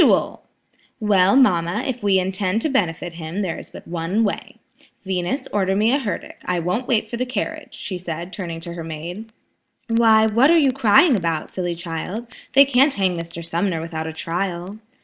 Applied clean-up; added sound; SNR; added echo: none; none; none; none.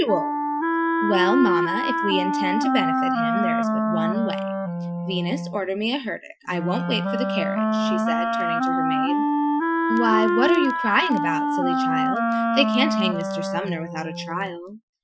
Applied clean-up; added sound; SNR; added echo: classical method Wiener filter.